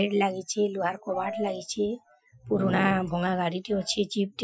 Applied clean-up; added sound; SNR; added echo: classical method Wiener filter.